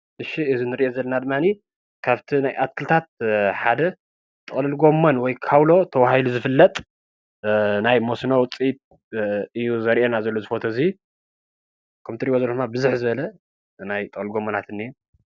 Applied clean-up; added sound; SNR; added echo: none; none; none; none.